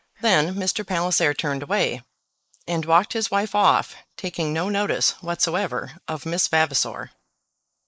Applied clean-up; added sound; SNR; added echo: neural mask model Resemble Enhance denoiser.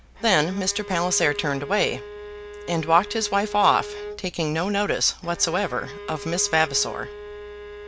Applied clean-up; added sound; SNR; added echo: none; Bowed string instrument; 13 dB; none.